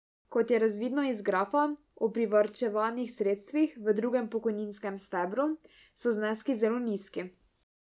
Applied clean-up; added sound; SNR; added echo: none; none; none; none.